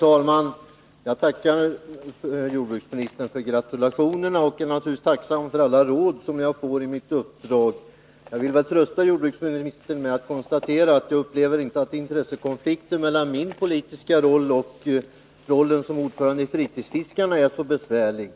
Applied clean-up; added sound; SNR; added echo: none; none; none; none.